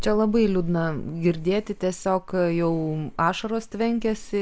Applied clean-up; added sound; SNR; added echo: none; none; none; none.